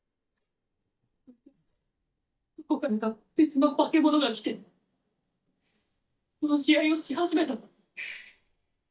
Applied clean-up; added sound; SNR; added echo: neural mask model DeepFilterNet 3.